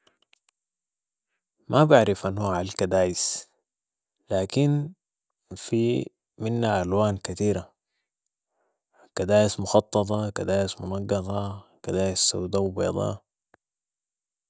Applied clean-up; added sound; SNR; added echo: none; none; none; none.